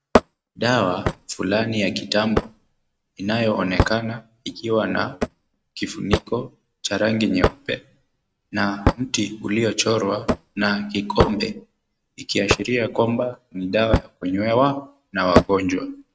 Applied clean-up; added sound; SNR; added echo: neural mask model RNNoise.